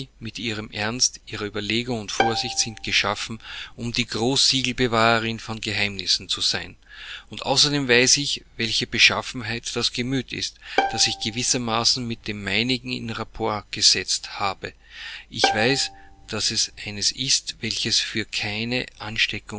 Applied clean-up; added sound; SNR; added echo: none; Bowed string instrument; 6 dB; none.